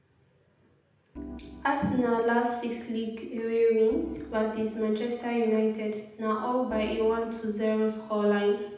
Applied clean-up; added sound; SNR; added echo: none; Organ; 19 dB; reverberation time 0.8 s.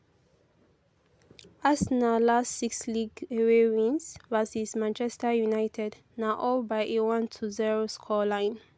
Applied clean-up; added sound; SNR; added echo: none; none; none; none.